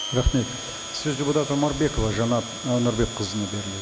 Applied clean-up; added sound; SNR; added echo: none; Domestic sounds, home sounds; 10 dB; none.